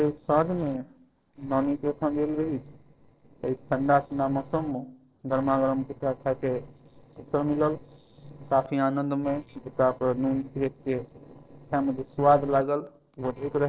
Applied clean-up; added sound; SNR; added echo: neural separator model SepFormer DNS4.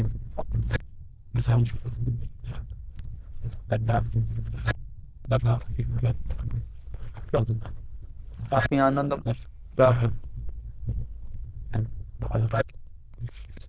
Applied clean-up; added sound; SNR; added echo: neural diffusion model UNIVERSE++.